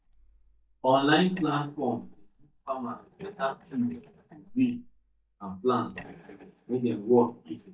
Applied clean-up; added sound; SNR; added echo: neural mask model DeepFilterNet 3.